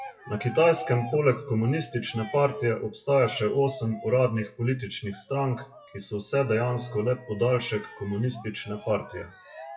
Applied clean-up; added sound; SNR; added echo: classical method WPE with log-MMSE.